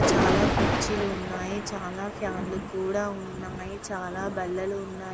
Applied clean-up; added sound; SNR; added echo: none; Thunder; -2 dB; none.